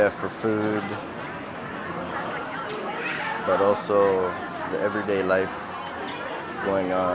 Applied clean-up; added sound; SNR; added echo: none; none; none; none.